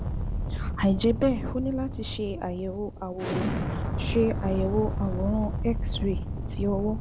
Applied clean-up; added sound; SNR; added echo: none; Explosion; 2 dB; none.